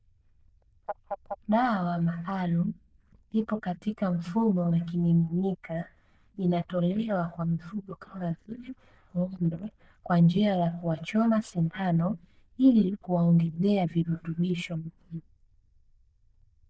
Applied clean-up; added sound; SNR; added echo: neural diffusion model UNIVERSE++.